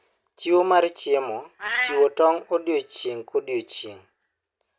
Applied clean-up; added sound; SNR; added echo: none; Meow; 12 dB; none.